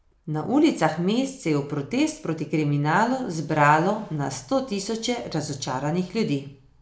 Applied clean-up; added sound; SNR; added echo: none; none; none; none.